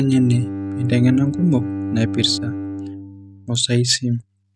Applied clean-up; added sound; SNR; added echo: neural mask model RNNoise.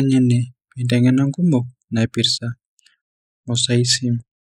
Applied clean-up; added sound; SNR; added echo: neural mask model Resemble Enhance denoiser.